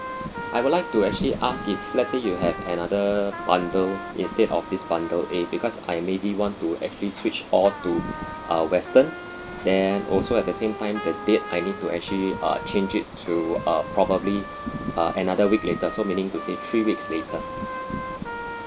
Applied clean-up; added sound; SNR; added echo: none; Trumpet; 12 dB; none.